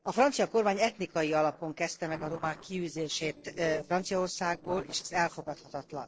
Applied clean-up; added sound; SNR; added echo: neural separator model SepFormer DNS4.